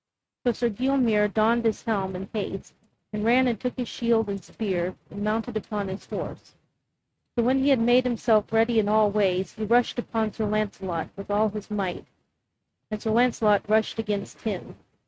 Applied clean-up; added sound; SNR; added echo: neural mask model RNNoise.